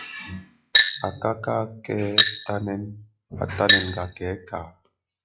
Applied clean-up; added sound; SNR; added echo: classical method log-MMSE.